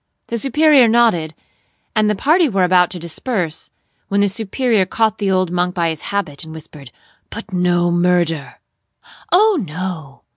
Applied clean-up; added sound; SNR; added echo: none; none; none; none.